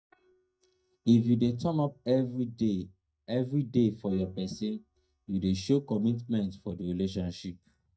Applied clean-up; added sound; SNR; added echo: neural mask model DeepFilterNet 3.